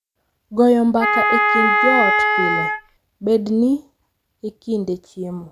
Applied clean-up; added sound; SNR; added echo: none; Wind instrument, woodwind instrument; -4 dB; none.